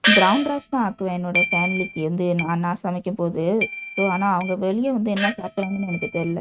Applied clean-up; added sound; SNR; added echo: neural mask model RNNoise.